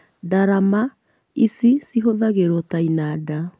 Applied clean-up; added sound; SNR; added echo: none; none; none; none.